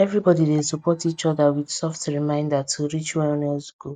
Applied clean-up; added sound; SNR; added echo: neural mask model DeepFilterNet 3.